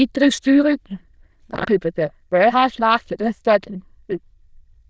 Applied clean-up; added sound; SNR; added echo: neural diffusion model UNIVERSE++.